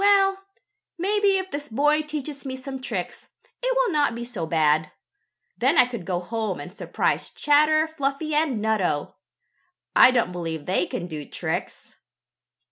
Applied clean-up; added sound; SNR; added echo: none; none; none; none.